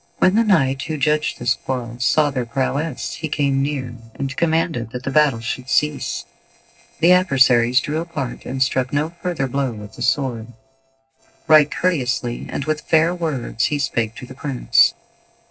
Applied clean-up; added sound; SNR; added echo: neural separator model SepFormer DNS4.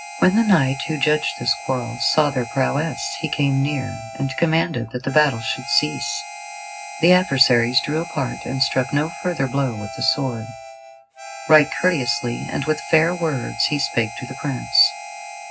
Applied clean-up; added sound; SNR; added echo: none; Harmonica; 13 dB; reverberation time 0.4 s.